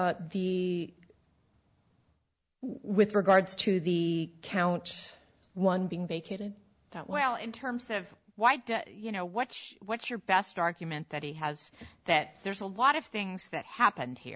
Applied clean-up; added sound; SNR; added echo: none; none; none; none.